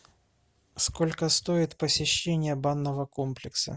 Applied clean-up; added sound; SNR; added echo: none; none; none; none.